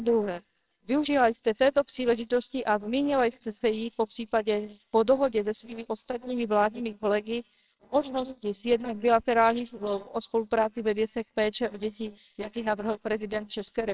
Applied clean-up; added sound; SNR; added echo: neural separator model SepFormer WHAMR!.